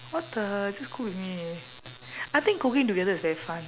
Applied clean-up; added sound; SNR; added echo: none; none; none; none.